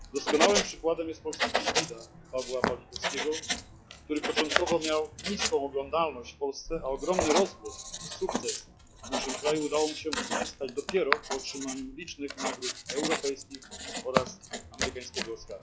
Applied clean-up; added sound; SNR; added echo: classical method log-MMSE.